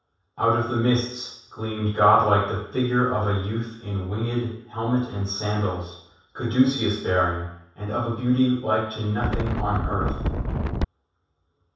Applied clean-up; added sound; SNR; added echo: none; Wind; 1 dB; reverberation time 0.7 s.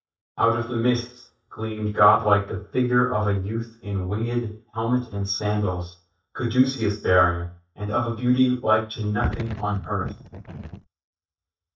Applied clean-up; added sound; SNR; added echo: neural mask model DeepFilterNet 3.